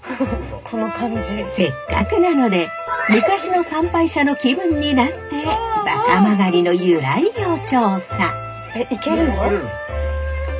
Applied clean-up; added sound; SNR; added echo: none; none; none; reverberation time 0.2 s.